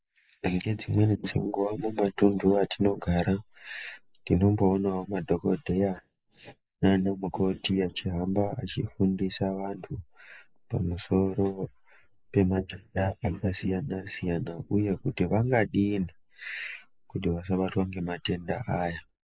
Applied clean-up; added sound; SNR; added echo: neural mask model Resemble Enhance denoiser.